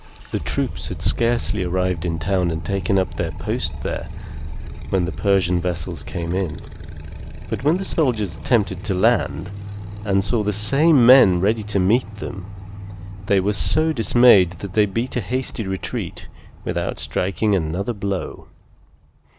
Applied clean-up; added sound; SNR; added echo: none; Motorcycle; 10 dB; none.